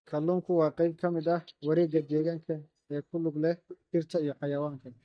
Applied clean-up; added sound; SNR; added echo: neural mask model DeepFilterNet 3.